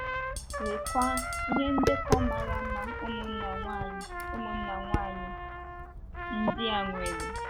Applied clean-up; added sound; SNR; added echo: none; Trumpet + Tap; -1 dB; none.